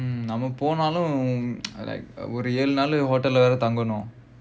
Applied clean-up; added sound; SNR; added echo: none; none; none; none.